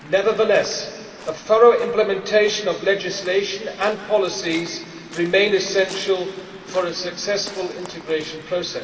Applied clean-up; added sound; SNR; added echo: none; Waves, surf; 19 dB; reverberation time 2.3 s.